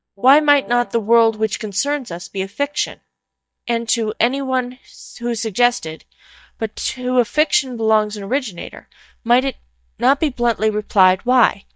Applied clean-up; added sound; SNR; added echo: neural mask model DeepFilterNet 3.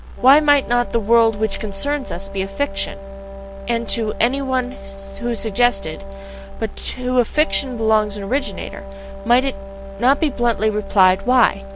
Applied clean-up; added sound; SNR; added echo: none; Wind instrument, woodwind instrument; 15 dB; none.